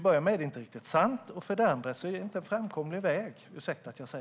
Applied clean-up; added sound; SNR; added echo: none; none; none; none.